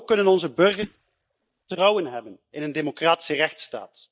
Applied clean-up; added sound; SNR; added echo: neural mask model DeepFilterNet 3.